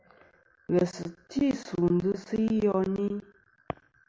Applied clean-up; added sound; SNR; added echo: none; none; none; none.